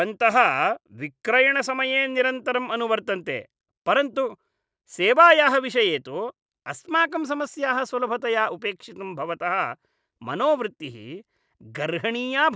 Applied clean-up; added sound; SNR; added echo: none; none; none; none.